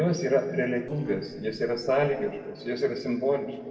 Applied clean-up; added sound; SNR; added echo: neural separator model SepFormer DNS4.